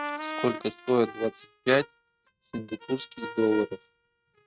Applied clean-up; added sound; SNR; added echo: neural mask model RNNoise.